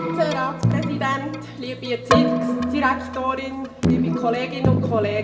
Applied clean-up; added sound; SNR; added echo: none; Keyboard (musical); -3 dB; reverberation time 0.7 s.